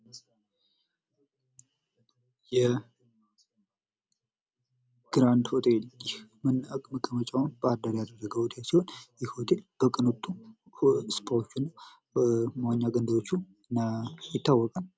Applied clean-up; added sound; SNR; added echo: none; none; none; none.